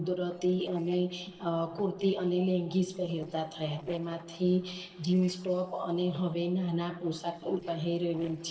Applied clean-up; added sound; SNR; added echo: neural separator model SepFormer DNS4.